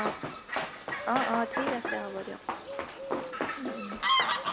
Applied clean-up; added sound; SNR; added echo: none; Run + Fowl; -4 dB; none.